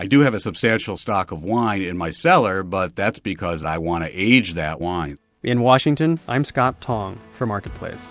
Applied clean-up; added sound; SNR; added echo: none; none; none; none.